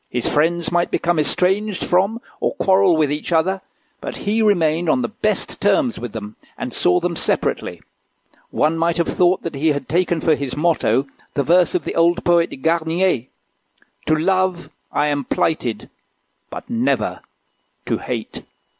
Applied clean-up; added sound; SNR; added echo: none; none; none; none.